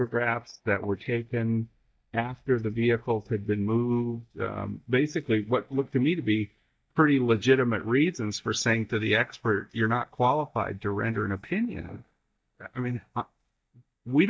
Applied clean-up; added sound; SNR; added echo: neural mask model DeepFilterNet 3.